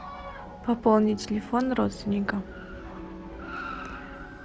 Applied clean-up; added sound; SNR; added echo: none; Piano + Car; 14 dB; none.